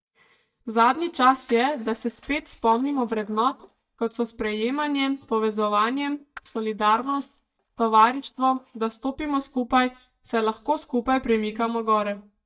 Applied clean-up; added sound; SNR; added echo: neural mask model DeepFilterNet 3.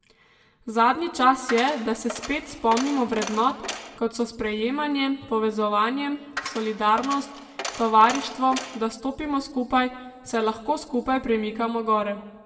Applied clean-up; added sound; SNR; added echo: none; Coin (dropping); 11 dB; reverberation time 1.0 s.